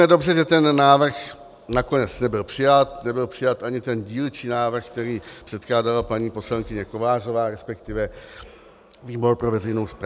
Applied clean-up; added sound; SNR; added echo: none; none; none; none.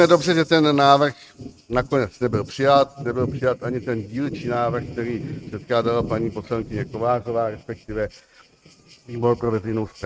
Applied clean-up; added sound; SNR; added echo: neural mask model RNNoise.